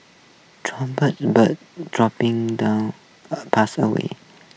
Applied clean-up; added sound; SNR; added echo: none; none; none; none.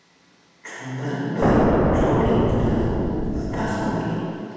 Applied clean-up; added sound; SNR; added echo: none; Explosion; -5 dB; reverberation time 2.1 s.